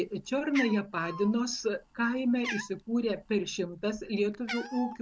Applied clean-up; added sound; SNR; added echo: none; Cat; 13 dB; none.